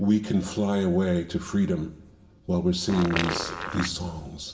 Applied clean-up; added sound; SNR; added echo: none; Fart; 6 dB; reverberation time 1.6 s.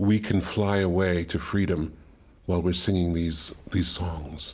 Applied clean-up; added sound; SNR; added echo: none; none; none; none.